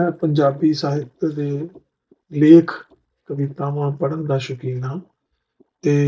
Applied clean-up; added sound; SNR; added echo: neural mask model DeepFilterNet 3.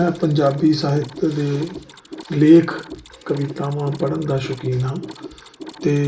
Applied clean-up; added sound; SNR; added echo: none; Mechanisms; 17 dB; reverberation time 0.3 s.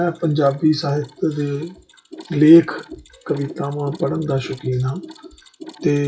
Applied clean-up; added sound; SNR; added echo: classical method WPE with log-MMSE.